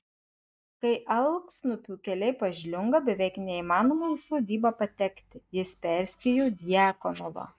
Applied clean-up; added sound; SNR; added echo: neural mask model DeepFilterNet 3.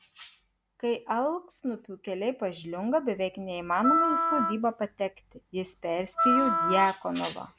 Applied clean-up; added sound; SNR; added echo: none; Wind instrument, woodwind instrument; -1 dB; none.